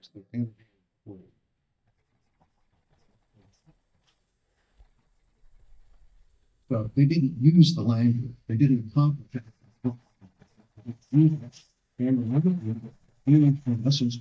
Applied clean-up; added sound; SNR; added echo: neural mask model DeepFilterNet 3.